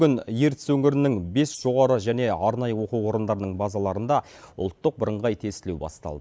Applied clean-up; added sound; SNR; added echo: neural mask model Resemble Enhance denoiser.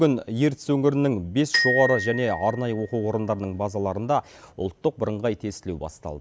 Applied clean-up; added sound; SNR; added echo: none; Glockenspiel; 6 dB; none.